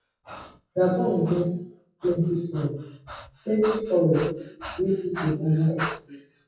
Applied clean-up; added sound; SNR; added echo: classical method WPE with log-MMSE.